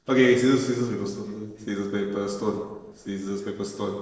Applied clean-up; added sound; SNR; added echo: neural separator model SepFormer DNS4.